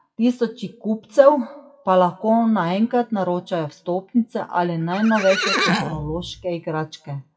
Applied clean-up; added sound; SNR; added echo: classical method WPE with log-MMSE.